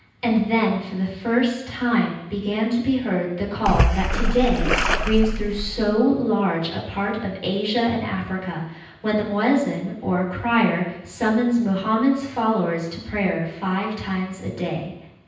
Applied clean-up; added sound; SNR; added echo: none; Splash, splatter; -1 dB; reverberation time 0.9 s.